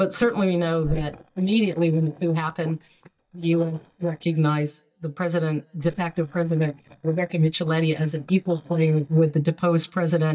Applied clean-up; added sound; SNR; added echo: neural mask model DeepFilterNet 3.